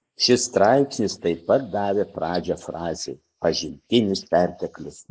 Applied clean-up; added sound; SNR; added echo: neural mask model Resemble Enhance denoiser.